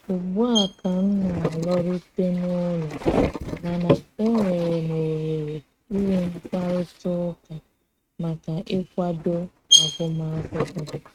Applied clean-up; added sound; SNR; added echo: neural mask model RNNoise.